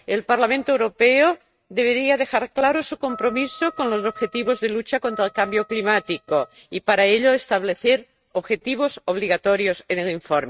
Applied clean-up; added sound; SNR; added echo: neural mask model RNNoise.